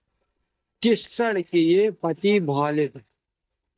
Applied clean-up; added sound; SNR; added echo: neural mask model DeepFilterNet 3.